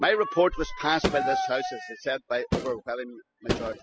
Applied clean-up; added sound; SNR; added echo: classical method spectral subtraction.